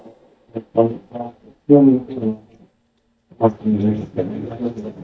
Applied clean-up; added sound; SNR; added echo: neural mask model DeepFilterNet 3.